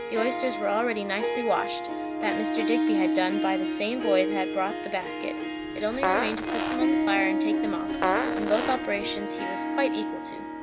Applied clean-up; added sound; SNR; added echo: none; Harp + Fart; -2 dB; none.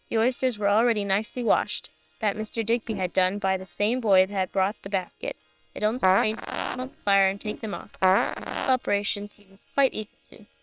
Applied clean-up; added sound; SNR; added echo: neural separator model SepFormer WHAM!.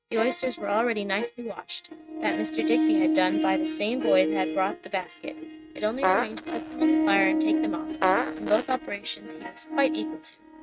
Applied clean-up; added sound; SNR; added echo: neural mask model RNNoise.